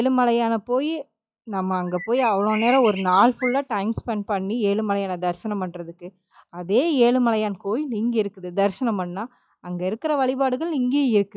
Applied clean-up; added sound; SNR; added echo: classical method log-MMSE.